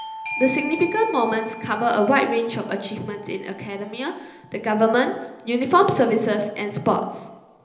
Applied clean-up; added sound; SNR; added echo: none; Bell / Doorbell; 15 dB; reverberation time 1.0 s.